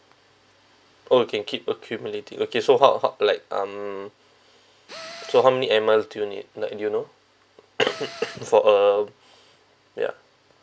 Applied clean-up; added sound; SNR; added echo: none; Tools; 19 dB; none.